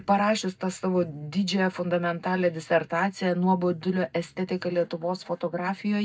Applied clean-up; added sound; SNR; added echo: neural mask model DeepFilterNet 3.